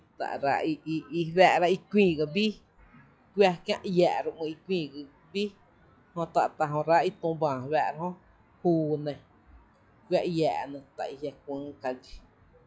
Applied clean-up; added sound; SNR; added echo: classical method log-MMSE.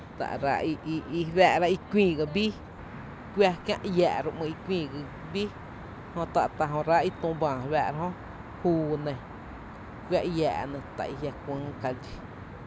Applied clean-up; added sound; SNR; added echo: none; Traffic noise, roadway noise; 13 dB; none.